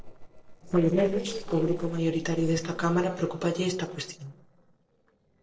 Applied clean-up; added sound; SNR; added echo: neural separator model SepFormer DNS4.